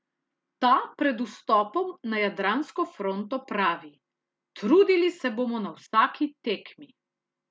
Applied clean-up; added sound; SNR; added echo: none; none; none; none.